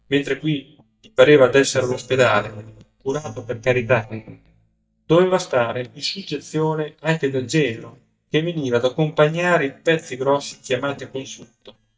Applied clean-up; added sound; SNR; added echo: neural mask model DeepFilterNet 3.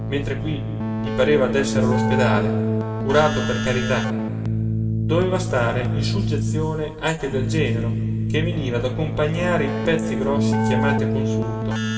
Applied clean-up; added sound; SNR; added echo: none; Keyboard (musical); -1 dB; reverberation time 1.8 s.